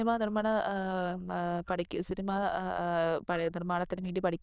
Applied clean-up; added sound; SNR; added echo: neural diffusion model UNIVERSE++.